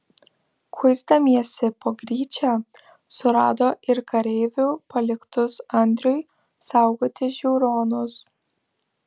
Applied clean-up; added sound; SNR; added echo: none; none; none; none.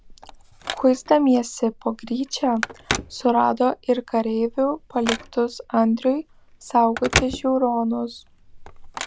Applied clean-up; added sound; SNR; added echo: none; Telephone; 10 dB; none.